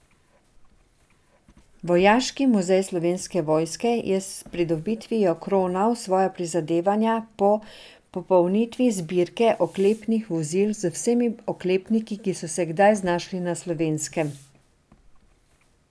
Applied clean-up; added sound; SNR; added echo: none; none; none; none.